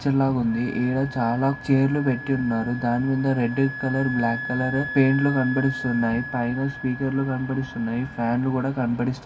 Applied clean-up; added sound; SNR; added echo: none; Wind instrument, woodwind instrument; 13 dB; reverberation time 2.0 s.